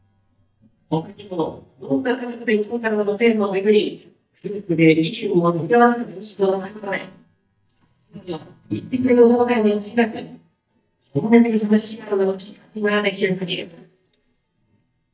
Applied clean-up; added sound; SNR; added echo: neural mask model DeepFilterNet 3.